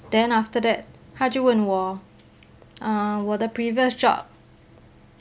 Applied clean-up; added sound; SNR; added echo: none; none; none; none.